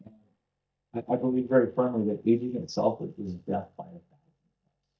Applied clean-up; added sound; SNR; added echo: neural mask model DeepFilterNet 3.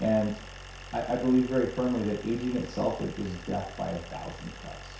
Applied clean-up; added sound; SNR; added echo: none; Idling; 14 dB; reverberation time 0.6 s.